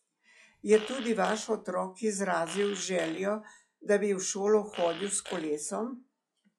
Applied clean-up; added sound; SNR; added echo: classical method log-MMSE.